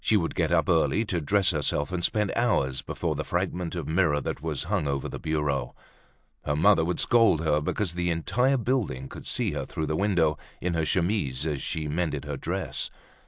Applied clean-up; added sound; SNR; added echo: none; none; none; none.